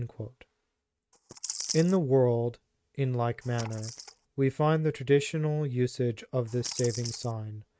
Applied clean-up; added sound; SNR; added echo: neural mask model RNNoise.